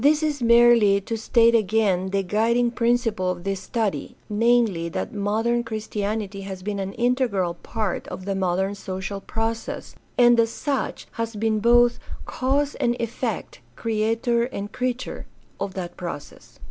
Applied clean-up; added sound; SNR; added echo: none; none; none; none.